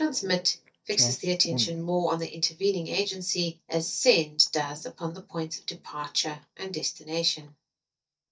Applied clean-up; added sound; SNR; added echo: neural mask model DeepFilterNet 3.